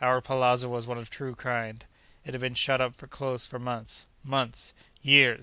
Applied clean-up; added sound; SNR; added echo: none; none; none; none.